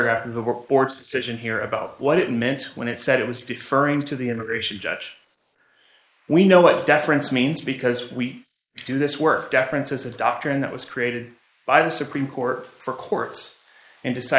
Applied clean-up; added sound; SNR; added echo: neural mask model Resemble Enhance denoiser.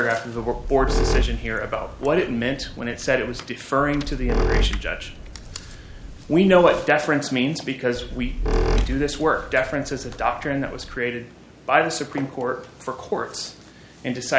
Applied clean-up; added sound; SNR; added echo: none; Squeak; 2 dB; none.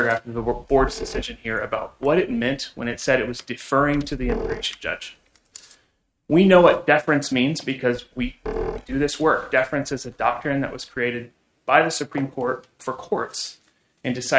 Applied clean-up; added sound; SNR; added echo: neural mask model RNNoise.